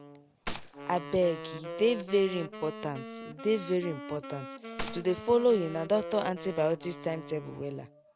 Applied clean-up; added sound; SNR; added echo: none; Wind instrument, woodwind instrument + Gunshot, gunfire; 11 dB; none.